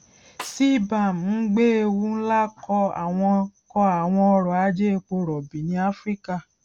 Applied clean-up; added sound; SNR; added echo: none; Snare drum; 18 dB; none.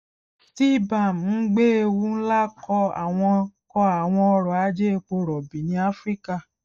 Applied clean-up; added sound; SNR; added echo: neural mask model DeepFilterNet 3.